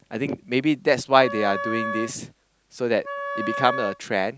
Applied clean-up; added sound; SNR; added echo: none; Wind instrument, woodwind instrument; 7 dB; none.